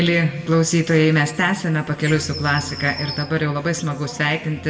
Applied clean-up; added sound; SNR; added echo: none; Bird vocalization, bird call, bird song; 17 dB; reverberation time 1.0 s.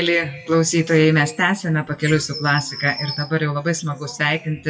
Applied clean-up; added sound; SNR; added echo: classical method WPE with log-MMSE.